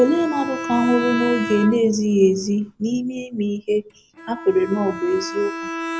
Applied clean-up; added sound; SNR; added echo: none; Bowed string instrument; 10 dB; none.